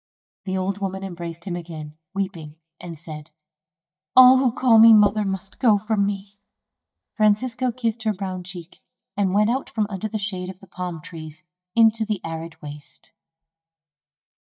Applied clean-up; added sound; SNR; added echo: neural mask model DeepFilterNet 3.